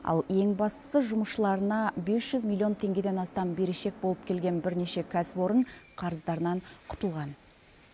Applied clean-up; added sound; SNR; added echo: none; none; none; none.